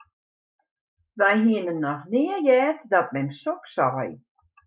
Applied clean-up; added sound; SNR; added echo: none; none; none; none.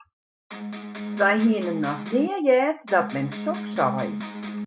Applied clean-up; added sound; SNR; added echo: none; Electric guitar; 7 dB; none.